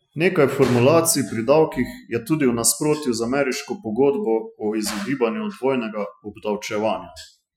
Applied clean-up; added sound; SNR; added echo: classical method Wiener filter.